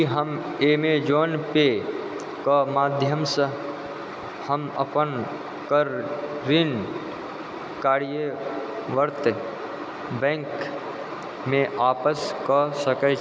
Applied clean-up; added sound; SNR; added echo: none; none; none; none.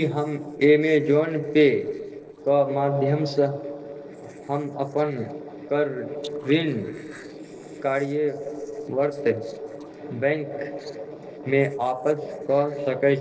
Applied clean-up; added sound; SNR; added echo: neural separator model SepFormer DNS4.